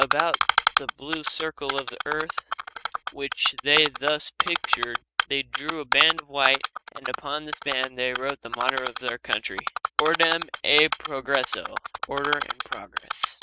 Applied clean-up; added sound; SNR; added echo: neural mask model RNNoise.